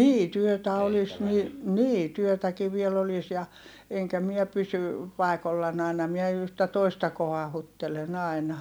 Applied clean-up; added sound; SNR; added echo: none; none; none; none.